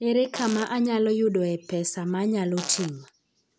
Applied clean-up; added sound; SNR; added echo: none; Fart; 14 dB; none.